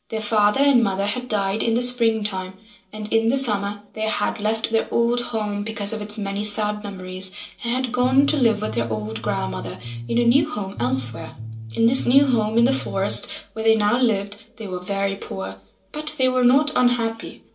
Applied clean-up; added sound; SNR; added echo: none; Bass guitar; 10 dB; reverberation time 0.2 s.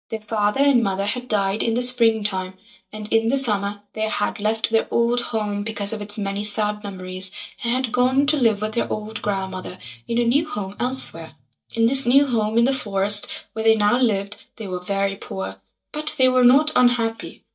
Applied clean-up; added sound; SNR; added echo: neural mask model DeepFilterNet 3.